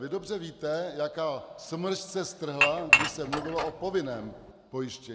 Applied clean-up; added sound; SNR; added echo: none; Dishes, pots, and pans / Chink, clink; -5 dB; none.